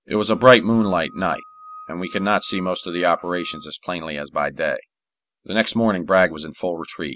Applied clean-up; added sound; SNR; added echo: none; Screech / Glass; 20 dB; none.